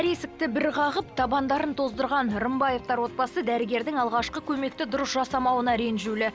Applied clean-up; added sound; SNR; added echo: none; none; none; none.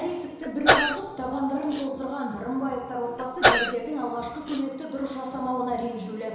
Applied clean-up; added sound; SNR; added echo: none; Sneeze / Cough; -4 dB; reverberation time 1.0 s.